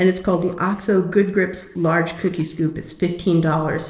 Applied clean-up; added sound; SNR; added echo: neural separator model SepFormer DNS4.